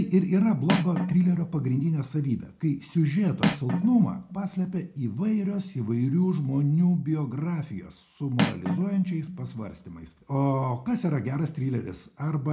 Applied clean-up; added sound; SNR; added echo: none; Cutlery, silverware; 6 dB; reverberation time 0.3 s.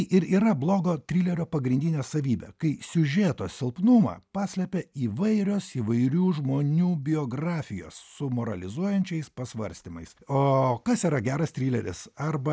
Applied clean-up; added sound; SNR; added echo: none; none; none; none.